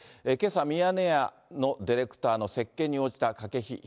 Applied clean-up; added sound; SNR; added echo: none; none; none; none.